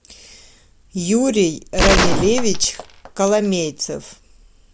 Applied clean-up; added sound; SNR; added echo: none; Gunshot, gunfire; -1 dB; none.